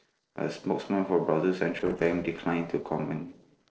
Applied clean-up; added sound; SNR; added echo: neural separator model SepFormer DNS4.